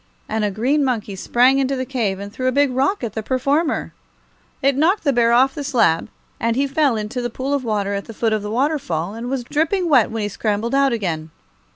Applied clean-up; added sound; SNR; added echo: none; none; none; none.